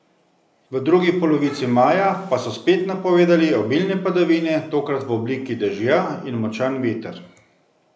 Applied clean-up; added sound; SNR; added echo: none; none; none; none.